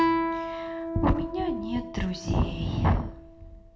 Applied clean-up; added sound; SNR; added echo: none; Guitar; 3 dB; reverberation time 0.9 s.